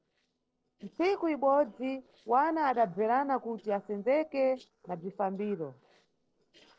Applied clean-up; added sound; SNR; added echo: neural separator model SepFormer DNS4.